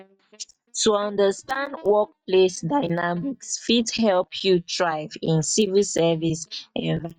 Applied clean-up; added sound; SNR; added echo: neural mask model DeepFilterNet 3.